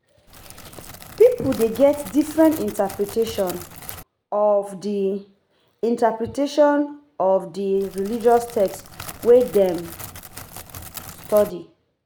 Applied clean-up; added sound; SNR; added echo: none; Crackle; 17 dB; none.